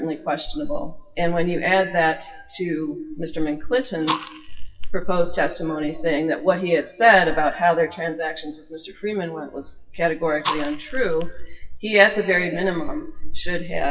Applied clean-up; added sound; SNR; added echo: classical method WPE with log-MMSE.